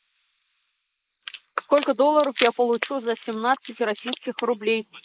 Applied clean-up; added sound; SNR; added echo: neural mask model Resemble Enhance denoiser.